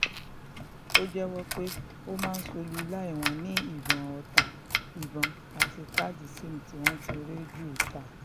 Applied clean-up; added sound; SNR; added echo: none; Domestic sounds, home sounds; -5 dB; none.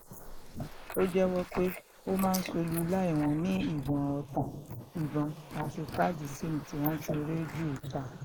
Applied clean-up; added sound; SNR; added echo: neural mask model Resemble Enhance denoiser.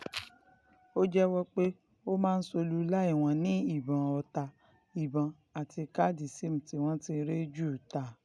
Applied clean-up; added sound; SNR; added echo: none; none; none; none.